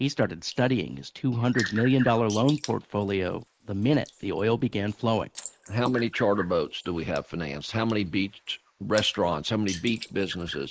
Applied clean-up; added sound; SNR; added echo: neural mask model Resemble Enhance denoiser.